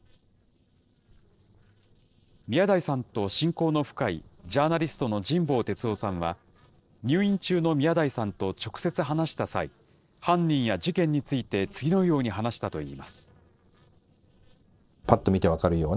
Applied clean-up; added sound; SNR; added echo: neural separator model SepFormer DNS4.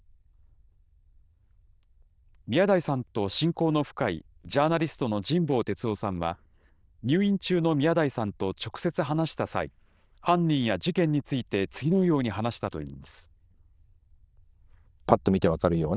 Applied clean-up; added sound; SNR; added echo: neural diffusion model UNIVERSE++.